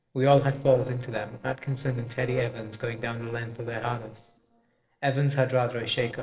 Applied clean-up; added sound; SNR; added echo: neural separator model SepFormer DNS4.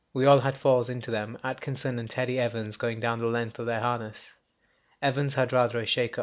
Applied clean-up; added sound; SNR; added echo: none; none; none; none.